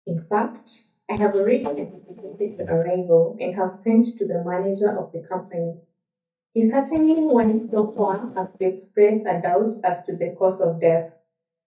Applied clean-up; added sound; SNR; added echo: neural mask model DeepFilterNet 3.